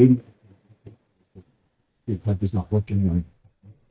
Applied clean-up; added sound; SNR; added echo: neural mask model DeepFilterNet 3.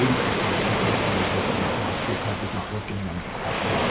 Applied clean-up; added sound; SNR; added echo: none; Waves, surf; -4 dB; reverberation time 0.9 s.